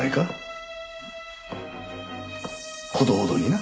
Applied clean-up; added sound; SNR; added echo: none; none; none; none.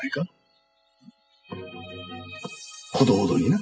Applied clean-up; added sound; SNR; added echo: classical method spectral subtraction.